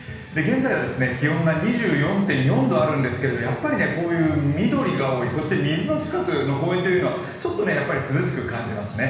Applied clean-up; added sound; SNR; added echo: none; none; none; reverberation time 1.1 s.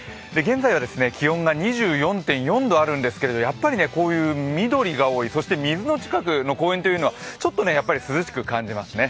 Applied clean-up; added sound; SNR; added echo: none; none; none; none.